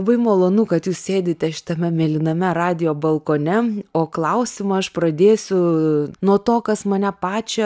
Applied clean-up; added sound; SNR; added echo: none; none; none; none.